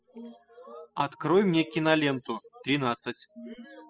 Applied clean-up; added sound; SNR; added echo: classical method spectral subtraction.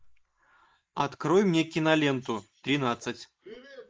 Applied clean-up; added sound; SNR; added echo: neural mask model Resemble Enhance denoiser.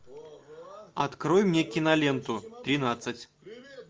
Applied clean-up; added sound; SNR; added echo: none; none; none; none.